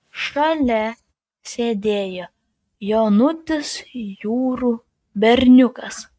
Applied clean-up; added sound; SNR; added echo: neural mask model RNNoise.